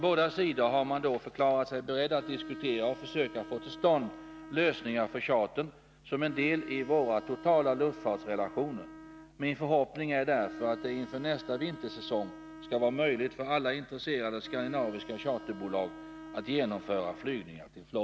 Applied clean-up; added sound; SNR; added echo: none; Bowed string instrument; 16 dB; none.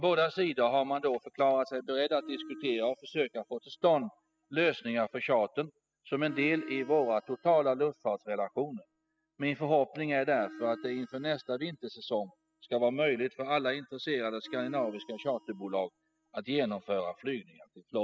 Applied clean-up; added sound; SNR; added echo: classical method spectral subtraction.